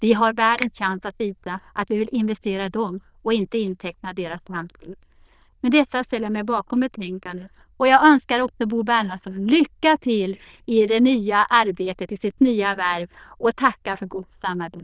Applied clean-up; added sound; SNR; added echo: neural diffusion model UNIVERSE++.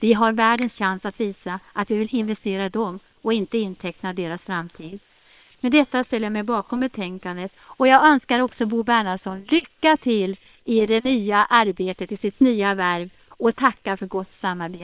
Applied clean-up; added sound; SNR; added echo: neural separator model SepFormer WHAM!.